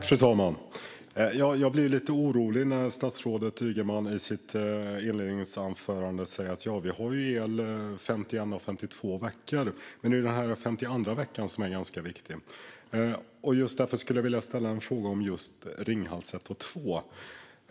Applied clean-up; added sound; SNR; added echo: none; none; none; none.